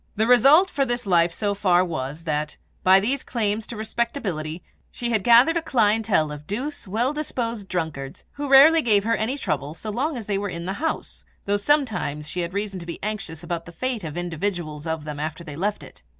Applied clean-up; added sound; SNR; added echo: none; none; none; none.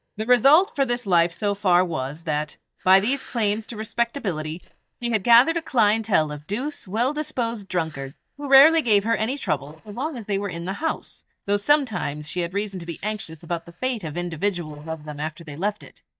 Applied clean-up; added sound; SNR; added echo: neural mask model DeepFilterNet 3.